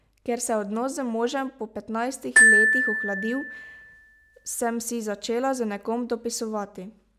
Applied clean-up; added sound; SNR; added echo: none; Glockenspiel; -5 dB; none.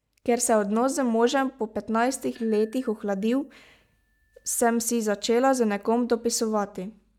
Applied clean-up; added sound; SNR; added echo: neural mask model DeepFilterNet 3.